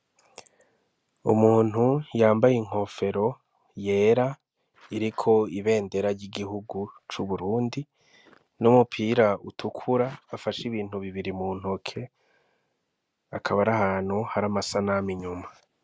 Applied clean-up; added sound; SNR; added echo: none; none; none; none.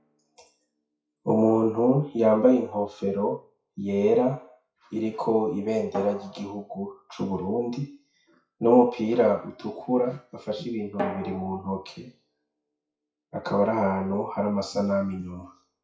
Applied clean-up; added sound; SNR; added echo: classical method WPE with log-MMSE.